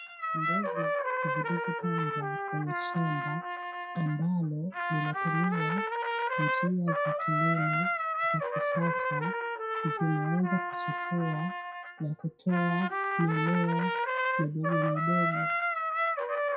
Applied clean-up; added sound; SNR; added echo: classical method WPE with log-MMSE.